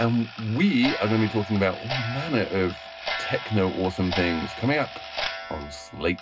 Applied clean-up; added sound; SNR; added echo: none; Clock; 9 dB; reverberation time 0.2 s.